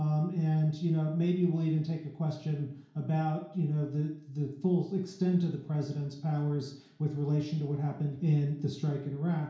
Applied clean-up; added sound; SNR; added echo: none; none; none; reverberation time 0.6 s.